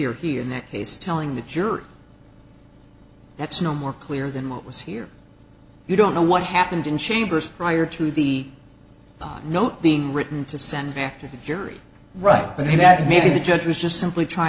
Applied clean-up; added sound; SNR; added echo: none; none; none; none.